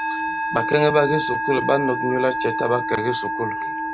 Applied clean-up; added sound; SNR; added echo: none; Musical instrument; 2 dB; none.